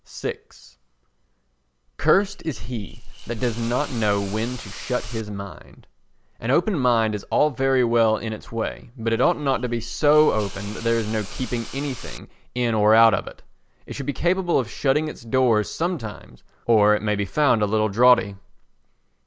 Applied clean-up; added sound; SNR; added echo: none; Hiss / Insect; 9 dB; none.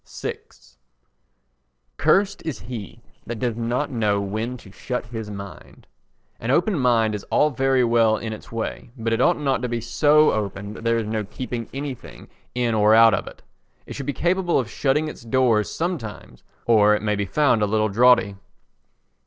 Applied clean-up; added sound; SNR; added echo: neural separator model SepFormer DNS4.